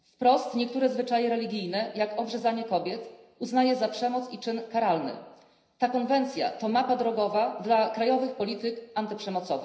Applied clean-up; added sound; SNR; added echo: none; none; none; reverberation time 0.9 s.